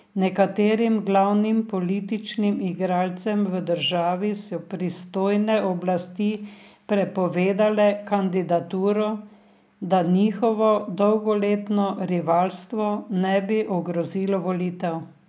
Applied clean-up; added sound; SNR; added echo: none; none; none; none.